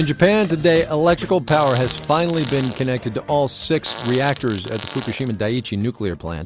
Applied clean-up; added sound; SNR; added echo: none; Fart; 15 dB; none.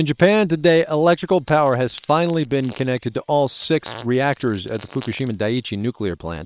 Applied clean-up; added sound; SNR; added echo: neural separator model SepFormer WHAM!.